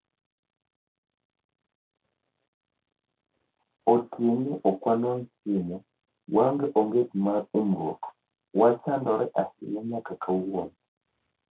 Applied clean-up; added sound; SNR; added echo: none; none; none; none.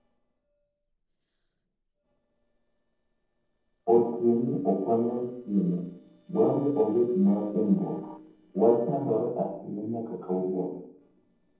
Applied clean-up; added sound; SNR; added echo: neural separator model SepFormer DNS4.